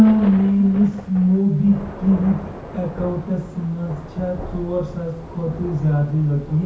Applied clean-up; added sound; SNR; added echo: none; Thunder / Rain; 15 dB; reverberation time 0.6 s.